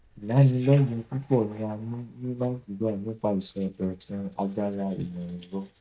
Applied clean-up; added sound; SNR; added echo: neural mask model DeepFilterNet 3.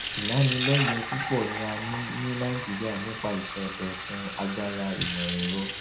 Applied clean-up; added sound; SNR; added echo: none; Fill (with liquid) / Sink (filling or washing); -1 dB; reverberation time 0.5 s.